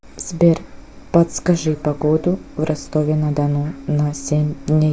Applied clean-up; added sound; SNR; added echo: none; none; none; none.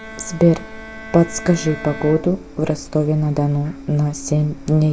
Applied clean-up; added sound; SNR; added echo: none; Bowed string instrument; 19 dB; none.